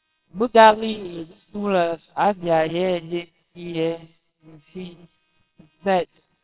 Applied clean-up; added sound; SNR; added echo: neural separator model SepFormer WHAMR!.